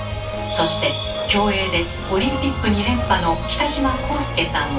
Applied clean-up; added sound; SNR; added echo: none; Harmonica; 19 dB; reverberation time 0.3 s.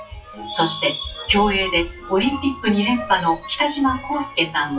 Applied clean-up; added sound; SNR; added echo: classical method WPE with log-MMSE.